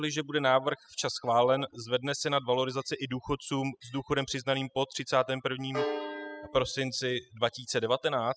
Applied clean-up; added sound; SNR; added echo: classical method spectral subtraction.